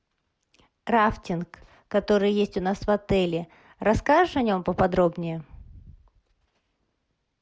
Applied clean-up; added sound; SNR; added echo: none; none; none; none.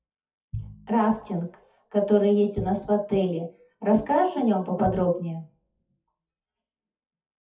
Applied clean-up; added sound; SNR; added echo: classical method WPE with log-MMSE.